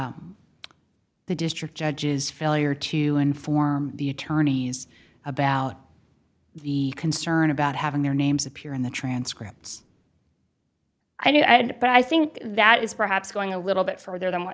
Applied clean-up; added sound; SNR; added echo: none; none; none; none.